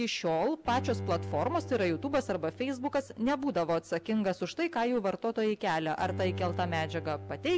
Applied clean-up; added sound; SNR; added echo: none; Bowed string instrument; 11 dB; none.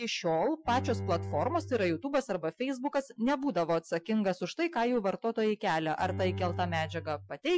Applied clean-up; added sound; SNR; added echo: classical method Wiener filter.